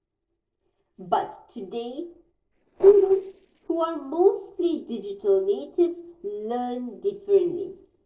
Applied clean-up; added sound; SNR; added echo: neural separator model SepFormer DNS4.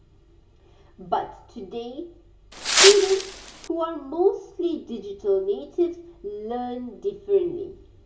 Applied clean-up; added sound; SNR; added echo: none; Wind; -4 dB; reverberation time 0.1 s.